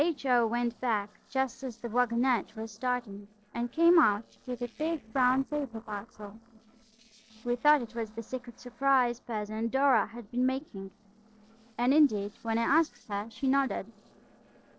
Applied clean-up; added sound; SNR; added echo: neural separator model SepFormer DNS4.